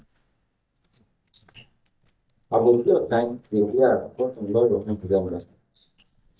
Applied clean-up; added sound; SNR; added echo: neural mask model DeepFilterNet 3.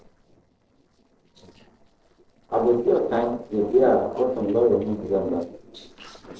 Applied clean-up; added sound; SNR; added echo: neural separator model SepFormer DNS4.